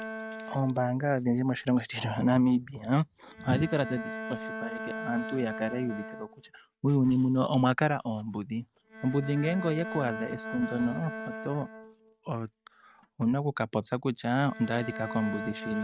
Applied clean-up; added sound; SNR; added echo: neural mask model RNNoise.